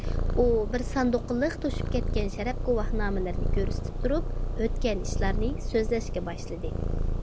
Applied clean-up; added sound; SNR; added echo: none; Purr; -2 dB; none.